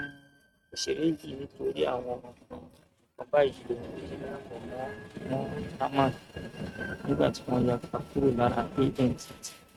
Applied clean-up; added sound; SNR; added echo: neural mask model RNNoise.